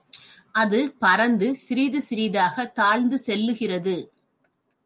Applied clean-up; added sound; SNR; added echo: none; none; none; none.